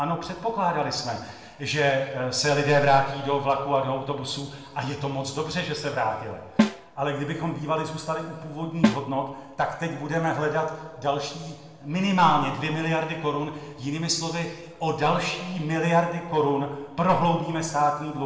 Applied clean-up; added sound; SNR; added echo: none; Snare drum; 3 dB; reverberation time 0.9 s.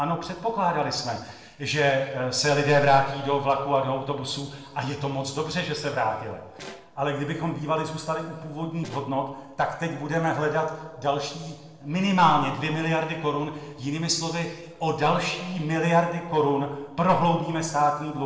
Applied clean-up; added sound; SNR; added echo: neural separator model SepFormer DNS4.